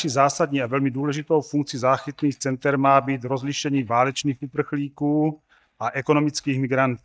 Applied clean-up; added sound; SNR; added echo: neural mask model DeepFilterNet 3.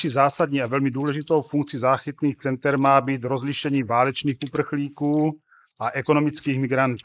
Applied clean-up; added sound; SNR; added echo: neural mask model Resemble Enhance denoiser.